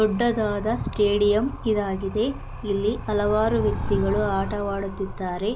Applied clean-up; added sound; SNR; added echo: none; Animal; 8 dB; none.